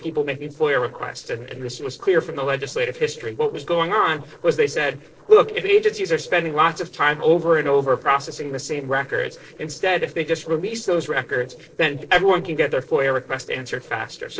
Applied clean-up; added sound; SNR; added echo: neural separator model SepFormer DNS4.